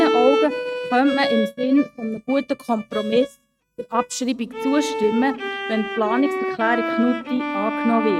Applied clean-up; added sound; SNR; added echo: neural mask model RNNoise.